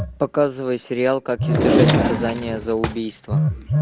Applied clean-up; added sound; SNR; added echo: none; Telephone + Drawer open or close; -2 dB; none.